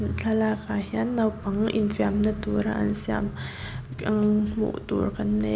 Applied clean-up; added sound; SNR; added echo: none; Drum kit; 17 dB; none.